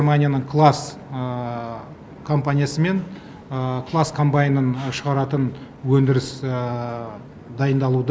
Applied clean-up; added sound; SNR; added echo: none; none; none; none.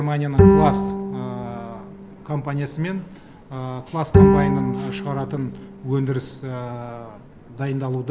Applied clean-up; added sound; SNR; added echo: none; Bowed string instrument; -4 dB; none.